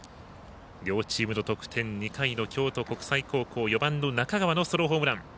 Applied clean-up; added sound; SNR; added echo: none; none; none; none.